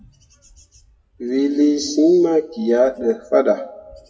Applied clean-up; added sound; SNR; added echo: classical method WPE with log-MMSE.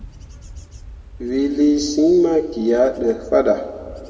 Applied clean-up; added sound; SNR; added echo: none; Wind / Bird / Insect; 20 dB; reverberation time 1.7 s.